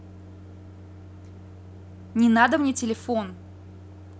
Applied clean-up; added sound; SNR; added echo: none; Microwave oven; 16 dB; none.